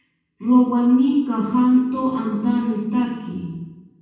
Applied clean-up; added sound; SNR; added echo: none; none; none; reverberation time 1.1 s.